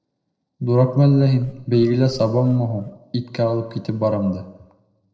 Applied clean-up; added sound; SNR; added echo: neural separator model SepFormer DNS4.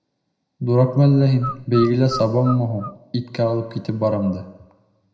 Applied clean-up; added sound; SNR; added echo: none; Bird; 12 dB; reverberation time 0.7 s.